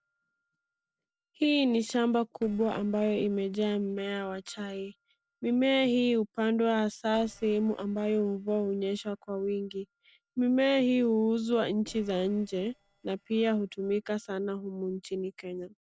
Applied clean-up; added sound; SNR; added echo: neural separator model SepFormer DNS4.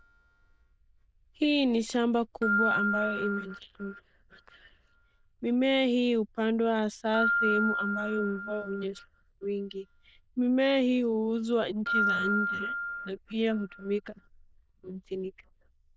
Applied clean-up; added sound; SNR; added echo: neural diffusion model UNIVERSE++.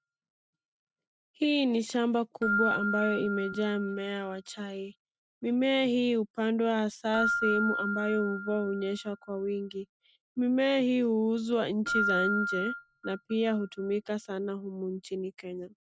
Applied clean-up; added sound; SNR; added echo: neural mask model RNNoise.